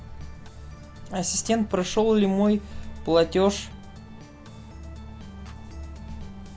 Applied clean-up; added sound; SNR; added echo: none; Organ; 18 dB; none.